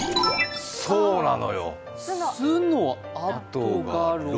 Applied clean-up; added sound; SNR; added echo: none; none; none; none.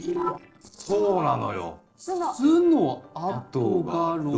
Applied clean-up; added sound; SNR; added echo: neural separator model SepFormer DNS4.